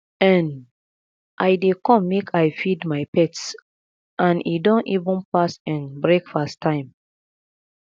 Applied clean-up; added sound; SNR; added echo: none; none; none; none.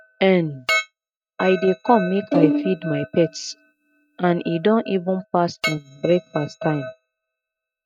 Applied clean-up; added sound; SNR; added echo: neural mask model RNNoise.